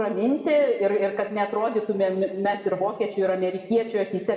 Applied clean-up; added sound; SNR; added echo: none; none; none; reverberation time 1.5 s.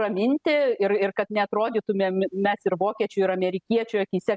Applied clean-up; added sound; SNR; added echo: none; none; none; none.